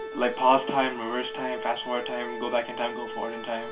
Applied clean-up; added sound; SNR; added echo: none; Organ; 9 dB; reverberation time 0.2 s.